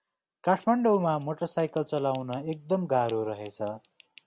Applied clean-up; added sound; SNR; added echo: none; none; none; none.